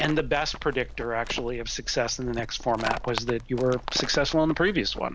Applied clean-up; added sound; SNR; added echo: none; Livestock, farm animals, working animals; 9 dB; none.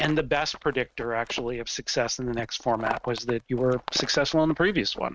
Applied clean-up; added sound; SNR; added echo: neural mask model RNNoise.